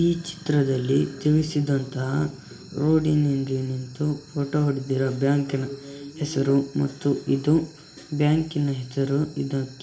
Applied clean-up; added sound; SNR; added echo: none; none; none; reverberation time 0.4 s.